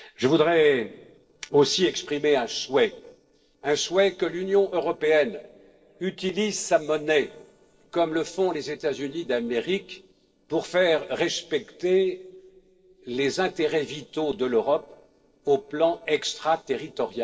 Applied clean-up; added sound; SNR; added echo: neural separator model SepFormer DNS4.